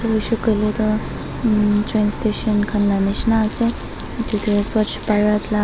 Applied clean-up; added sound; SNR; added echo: none; Glass; 19 dB; none.